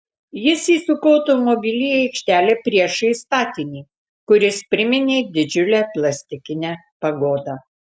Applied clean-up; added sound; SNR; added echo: none; none; none; none.